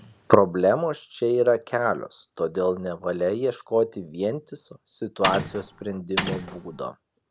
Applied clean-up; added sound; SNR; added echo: none; Mechanisms; 5 dB; none.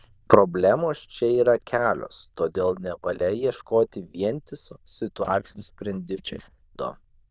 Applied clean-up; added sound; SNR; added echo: neural diffusion model UNIVERSE++.